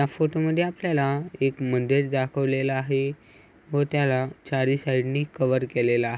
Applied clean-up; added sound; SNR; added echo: none; none; none; none.